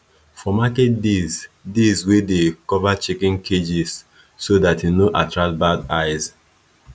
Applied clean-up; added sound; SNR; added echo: none; none; none; none.